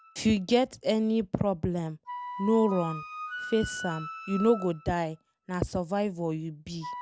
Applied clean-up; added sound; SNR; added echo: none; Wind instrument, woodwind instrument; 13 dB; none.